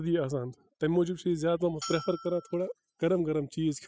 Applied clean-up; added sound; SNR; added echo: classical method spectral subtraction.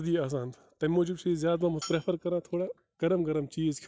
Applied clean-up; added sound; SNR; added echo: neural mask model DeepFilterNet 3.